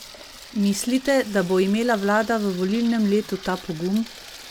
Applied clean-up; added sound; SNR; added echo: none; Sink (filling or washing) / Water tap, faucet; 18 dB; none.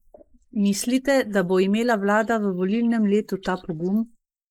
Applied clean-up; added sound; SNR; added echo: neural mask model Resemble Enhance denoiser.